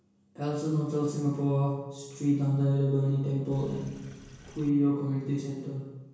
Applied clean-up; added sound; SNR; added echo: none; Sink (filling or washing); 20 dB; reverberation time 1.0 s.